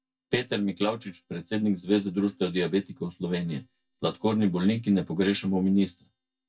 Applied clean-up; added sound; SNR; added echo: neural mask model DeepFilterNet 3.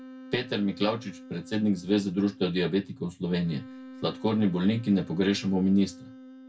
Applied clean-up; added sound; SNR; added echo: none; Wind instrument, woodwind instrument; 18 dB; reverberation time 0.2 s.